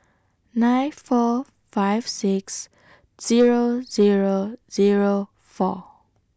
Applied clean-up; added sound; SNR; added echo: none; none; none; none.